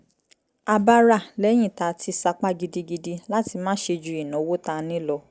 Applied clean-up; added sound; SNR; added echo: none; none; none; none.